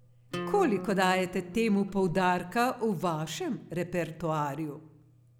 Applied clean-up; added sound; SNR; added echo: none; Acoustic guitar; 10 dB; none.